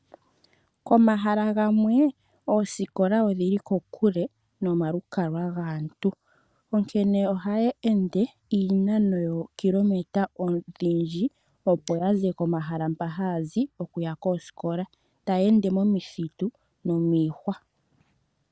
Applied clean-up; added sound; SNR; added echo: none; none; none; none.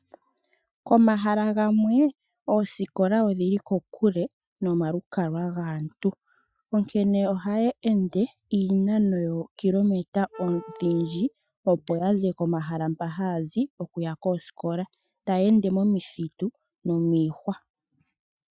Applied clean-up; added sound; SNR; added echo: classical method Wiener filter.